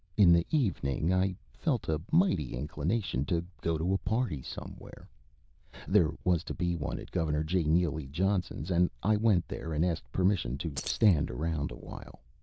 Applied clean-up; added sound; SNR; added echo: neural diffusion model UNIVERSE++.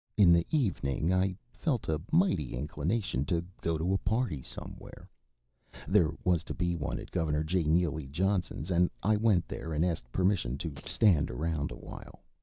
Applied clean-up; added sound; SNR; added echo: neural mask model Resemble Enhance denoiser.